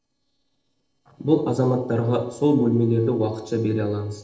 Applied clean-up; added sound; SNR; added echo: neural separator model SepFormer DNS4.